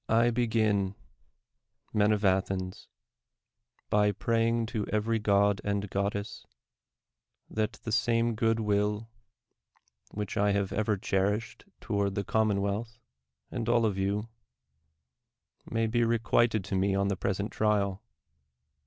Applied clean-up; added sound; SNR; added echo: none; none; none; none.